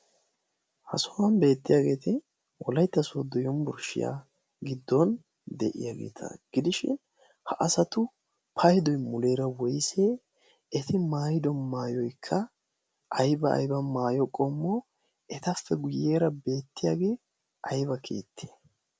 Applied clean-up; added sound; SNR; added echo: none; none; none; none.